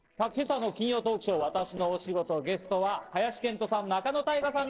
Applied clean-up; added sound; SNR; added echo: neural separator model SepFormer DNS4.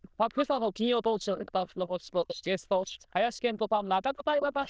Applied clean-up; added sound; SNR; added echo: neural diffusion model UNIVERSE++.